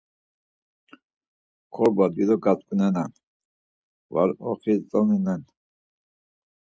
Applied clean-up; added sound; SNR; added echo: none; none; none; none.